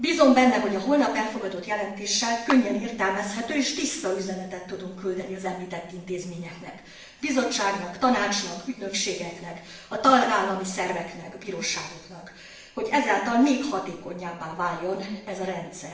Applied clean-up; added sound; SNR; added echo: none; Clapping; 11 dB; reverberation time 0.8 s.